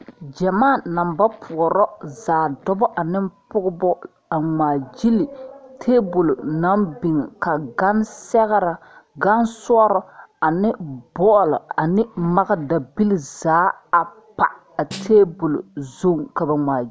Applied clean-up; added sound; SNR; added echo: none; Snare drum; 19 dB; none.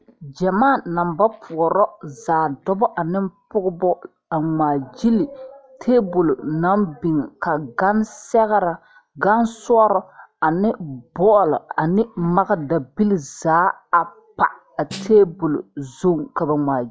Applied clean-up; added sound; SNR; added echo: classical method log-MMSE.